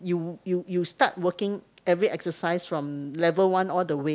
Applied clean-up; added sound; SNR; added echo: none; none; none; none.